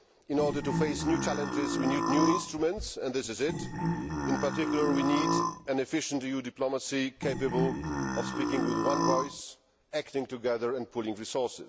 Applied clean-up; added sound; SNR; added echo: none; Burping, eructation; -1 dB; none.